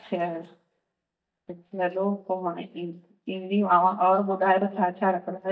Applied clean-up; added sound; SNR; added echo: neural mask model DeepFilterNet 3.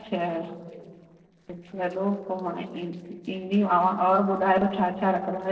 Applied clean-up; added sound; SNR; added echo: neural separator model SepFormer DNS4.